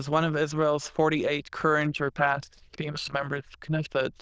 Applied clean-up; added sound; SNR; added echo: neural diffusion model UNIVERSE++.